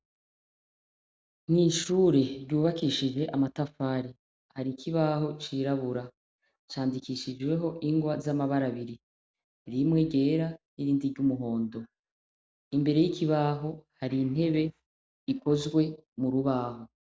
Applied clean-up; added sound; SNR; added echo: none; none; none; none.